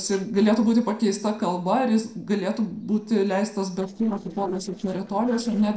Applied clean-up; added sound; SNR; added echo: neural separator model SepFormer DNS4.